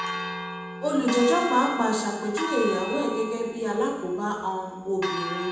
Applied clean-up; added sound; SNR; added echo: none; Church bell; 7 dB; reverberation time 1.0 s.